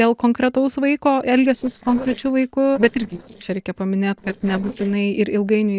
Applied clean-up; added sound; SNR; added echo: neural separator model SepFormer DNS4.